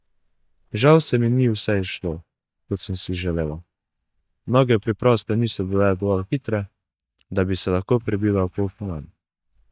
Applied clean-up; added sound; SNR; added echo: neural mask model DeepFilterNet 3.